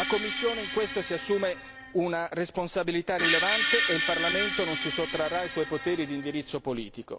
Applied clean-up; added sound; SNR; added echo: none; Screech; 2 dB; none.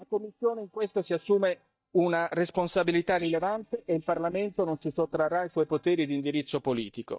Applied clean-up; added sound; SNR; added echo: neural mask model DeepFilterNet 3.